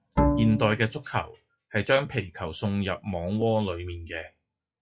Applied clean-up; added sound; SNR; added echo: classical method log-MMSE.